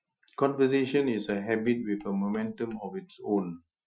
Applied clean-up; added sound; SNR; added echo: classical method Wiener filter.